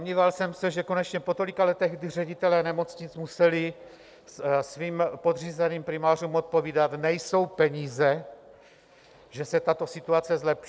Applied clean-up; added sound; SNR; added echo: none; none; none; none.